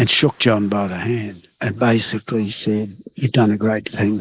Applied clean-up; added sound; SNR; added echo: neural mask model Resemble Enhance denoiser.